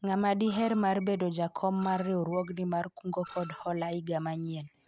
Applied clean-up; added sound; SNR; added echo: none; Screech; 19 dB; none.